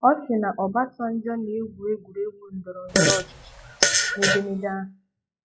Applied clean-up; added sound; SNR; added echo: classical method log-MMSE.